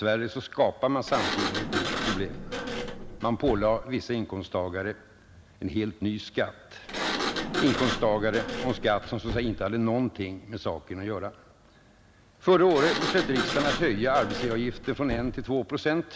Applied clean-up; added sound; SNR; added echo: none; Sliding door; 6 dB; none.